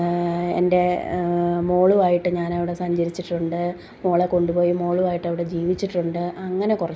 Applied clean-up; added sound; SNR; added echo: none; none; none; none.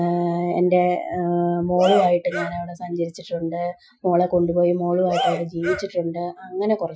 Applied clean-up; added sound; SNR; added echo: classical method Wiener filter.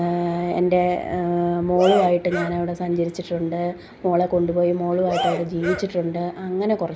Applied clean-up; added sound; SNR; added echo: none; Cheering; 6 dB; none.